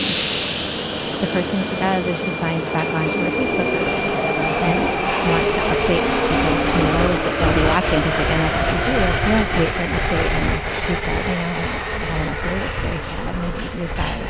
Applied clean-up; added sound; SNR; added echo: none; Subway, metro, underground; -4 dB; none.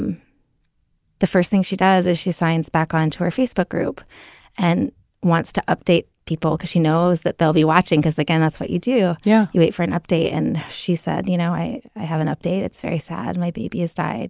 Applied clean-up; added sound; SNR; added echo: none; none; none; none.